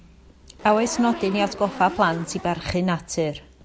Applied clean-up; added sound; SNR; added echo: none; Zipper (clothing); 14 dB; none.